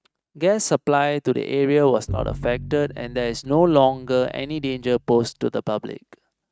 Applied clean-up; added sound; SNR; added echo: neural mask model RNNoise.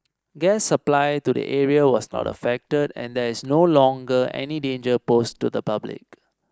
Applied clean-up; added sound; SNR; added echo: neural mask model Resemble Enhance denoiser.